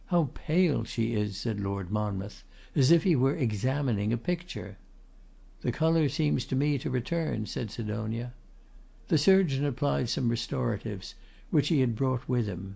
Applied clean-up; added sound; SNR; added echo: none; none; none; none.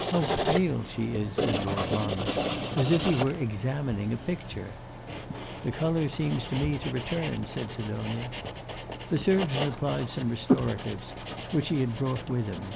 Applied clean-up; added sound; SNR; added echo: none; Writing; 3 dB; none.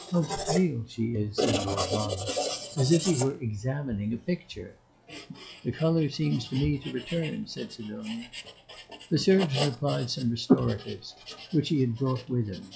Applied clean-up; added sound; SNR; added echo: classical method log-MMSE.